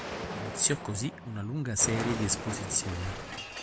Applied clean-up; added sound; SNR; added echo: none; Explosion; 6 dB; none.